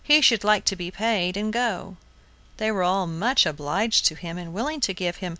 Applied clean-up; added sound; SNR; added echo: none; none; none; none.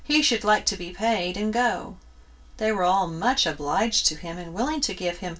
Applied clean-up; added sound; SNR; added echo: none; none; none; reverberation time 0.2 s.